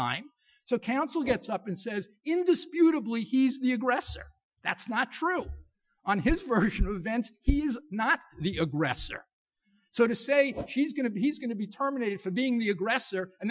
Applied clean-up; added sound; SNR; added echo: classical method Wiener filter.